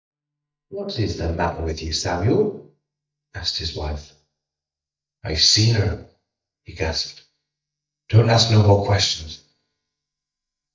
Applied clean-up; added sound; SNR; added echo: neural mask model DeepFilterNet 3.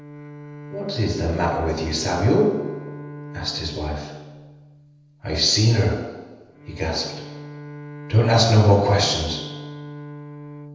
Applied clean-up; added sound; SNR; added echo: none; Bowed string instrument; 14 dB; reverberation time 1.1 s.